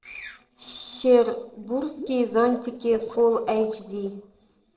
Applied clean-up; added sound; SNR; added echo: neural separator model SepFormer DNS4.